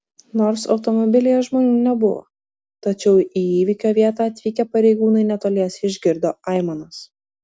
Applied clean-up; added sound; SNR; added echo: none; none; none; none.